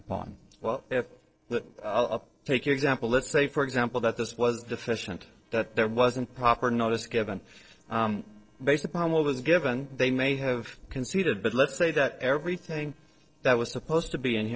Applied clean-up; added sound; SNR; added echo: neural separator model SepFormer DNS4.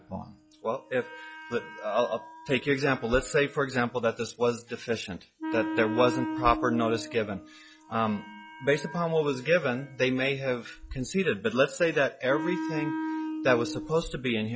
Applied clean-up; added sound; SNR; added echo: classical method log-MMSE.